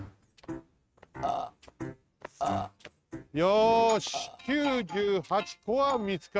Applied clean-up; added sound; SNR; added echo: neural mask model RNNoise.